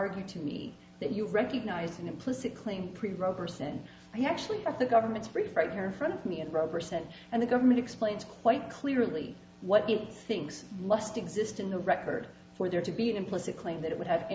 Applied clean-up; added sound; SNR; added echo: none; none; none; none.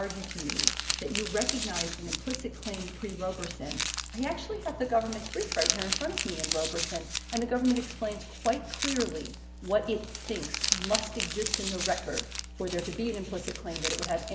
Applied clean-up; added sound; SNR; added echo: none; Crumpling, crinkling; 2 dB; none.